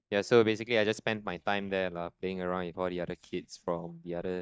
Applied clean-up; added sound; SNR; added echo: neural mask model DeepFilterNet 3.